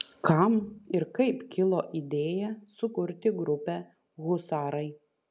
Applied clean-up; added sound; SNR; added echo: none; none; none; none.